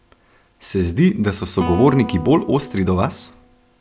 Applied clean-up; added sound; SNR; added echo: none; Guitar; 14 dB; none.